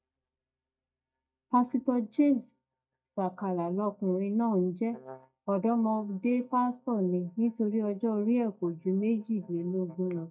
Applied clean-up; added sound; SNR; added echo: neural mask model DeepFilterNet 3.